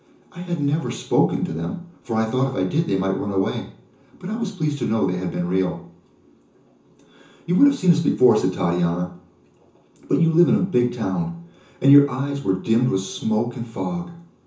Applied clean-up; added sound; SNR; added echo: none; none; none; reverberation time 0.9 s.